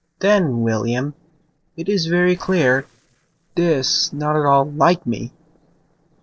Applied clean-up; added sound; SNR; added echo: neural separator model SepFormer DNS4.